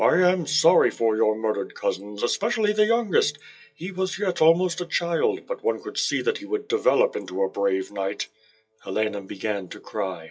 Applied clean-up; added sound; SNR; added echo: classical method WPE with log-MMSE.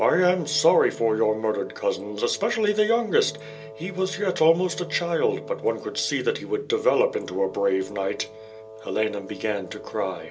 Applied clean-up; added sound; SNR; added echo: none; Wind instrument, woodwind instrument; 18 dB; reverberation time 0.2 s.